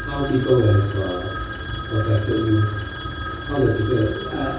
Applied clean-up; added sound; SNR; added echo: none; Telephone; 12 dB; reverberation time 0.6 s.